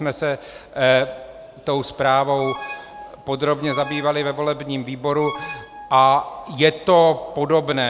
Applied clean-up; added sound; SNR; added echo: none; Alarm; 14 dB; none.